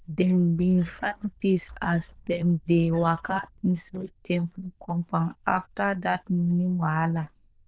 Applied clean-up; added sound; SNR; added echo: neural diffusion model UNIVERSE++.